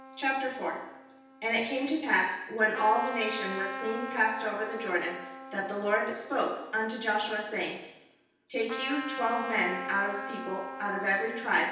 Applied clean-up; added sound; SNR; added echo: none; Trumpet; 10 dB; reverberation time 0.9 s.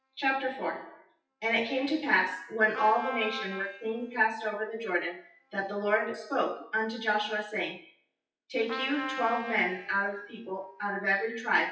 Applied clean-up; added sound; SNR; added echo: classical method WPE with log-MMSE.